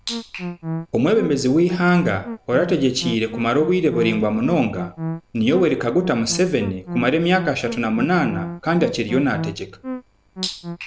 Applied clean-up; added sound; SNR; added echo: none; Musical instrument; 11 dB; none.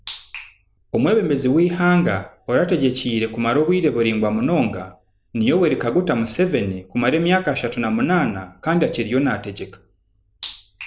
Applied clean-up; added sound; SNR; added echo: none; none; none; none.